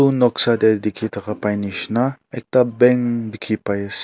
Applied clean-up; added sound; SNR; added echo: none; none; none; none.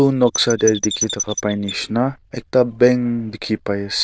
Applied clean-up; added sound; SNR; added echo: neural diffusion model UNIVERSE++.